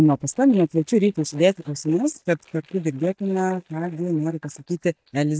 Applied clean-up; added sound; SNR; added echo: neural mask model DeepFilterNet 3.